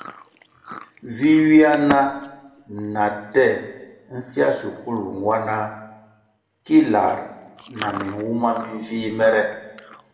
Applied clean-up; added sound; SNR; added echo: none; Chewing, mastication; 17 dB; reverberation time 0.9 s.